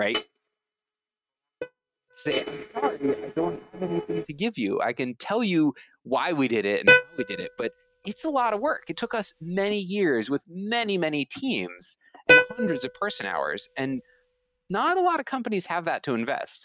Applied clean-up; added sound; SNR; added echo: neural mask model RNNoise.